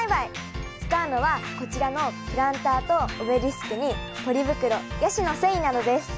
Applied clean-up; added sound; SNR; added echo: none; none; none; none.